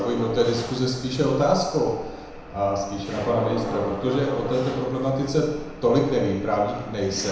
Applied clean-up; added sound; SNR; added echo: none; Mechanisms; 11 dB; reverberation time 0.9 s.